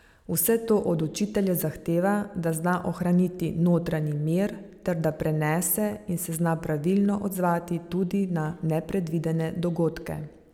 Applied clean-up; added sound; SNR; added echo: none; none; none; none.